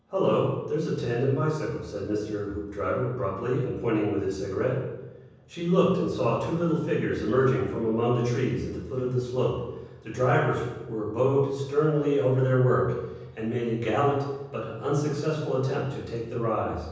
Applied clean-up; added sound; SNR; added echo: none; none; none; reverberation time 1.1 s.